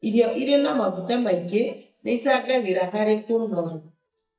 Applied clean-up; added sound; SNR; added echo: neural mask model DeepFilterNet 3.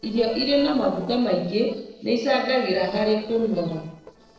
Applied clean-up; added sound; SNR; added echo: neural separator model SepFormer DNS4.